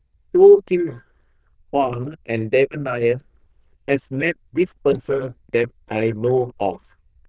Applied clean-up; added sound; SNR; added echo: neural diffusion model UNIVERSE++.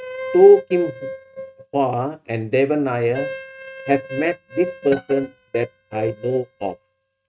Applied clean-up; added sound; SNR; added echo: neural mask model RNNoise.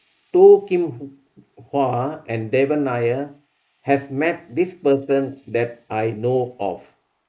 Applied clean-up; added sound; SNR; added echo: neural mask model Resemble Enhance denoiser.